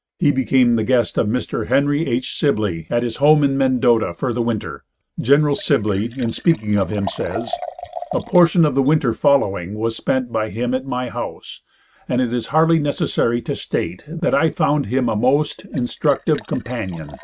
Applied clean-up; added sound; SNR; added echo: neural mask model RNNoise.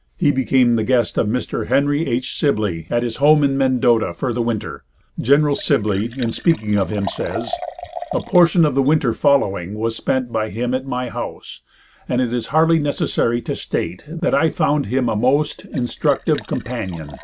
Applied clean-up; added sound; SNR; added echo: none; Liquid; 19 dB; none.